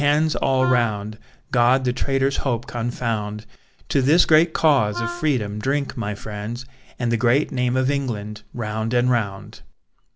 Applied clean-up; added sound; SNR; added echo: none; Wind instrument, woodwind instrument; 12 dB; none.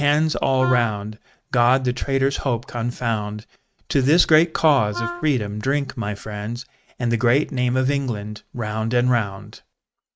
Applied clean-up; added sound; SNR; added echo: neural mask model RNNoise.